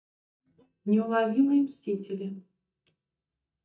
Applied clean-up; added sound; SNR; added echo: neural mask model DeepFilterNet 3.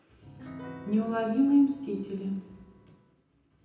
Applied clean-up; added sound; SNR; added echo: none; Piano; 17 dB; reverberation time 0.9 s.